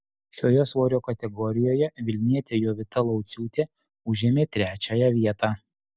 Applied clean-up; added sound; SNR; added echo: none; none; none; none.